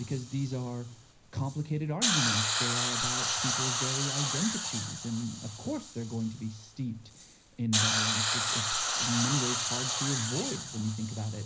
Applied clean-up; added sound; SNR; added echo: none; Hiss; -2 dB; reverberation time 0.5 s.